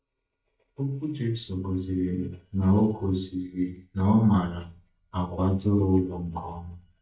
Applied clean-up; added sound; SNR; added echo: neural mask model DeepFilterNet 3.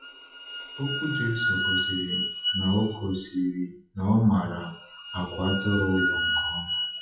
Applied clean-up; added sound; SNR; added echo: classical method WPE with log-MMSE.